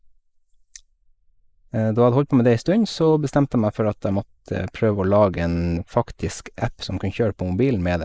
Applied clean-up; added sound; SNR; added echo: neural mask model Resemble Enhance denoiser.